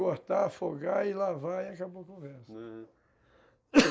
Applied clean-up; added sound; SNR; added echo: neural mask model Resemble Enhance denoiser.